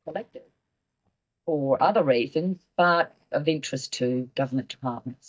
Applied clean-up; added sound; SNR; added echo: neural mask model DeepFilterNet 3.